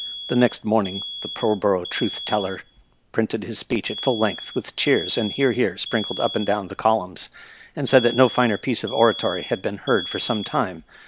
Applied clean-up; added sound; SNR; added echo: none; Alarm; 12 dB; none.